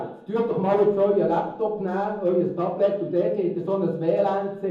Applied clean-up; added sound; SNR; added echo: none; none; none; reverberation time 0.7 s.